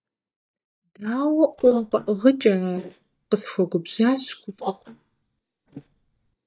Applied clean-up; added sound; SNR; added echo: neural mask model DeepFilterNet 3.